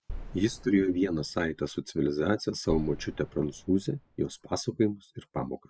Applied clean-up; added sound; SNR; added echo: none; Boom; 14 dB; none.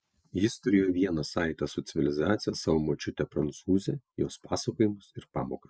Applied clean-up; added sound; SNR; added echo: none; none; none; none.